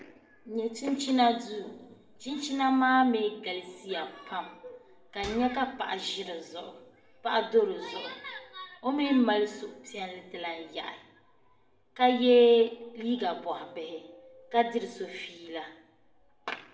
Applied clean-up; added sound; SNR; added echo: none; Microwave oven; 15 dB; reverberation time 0.6 s.